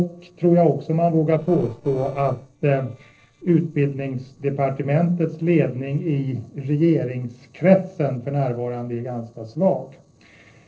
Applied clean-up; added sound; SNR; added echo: neural separator model SepFormer DNS4.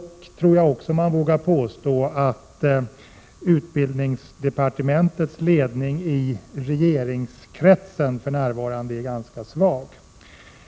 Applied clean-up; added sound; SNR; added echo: none; none; none; none.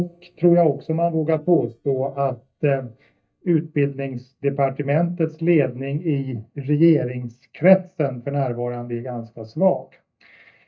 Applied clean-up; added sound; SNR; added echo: neural mask model DeepFilterNet 3.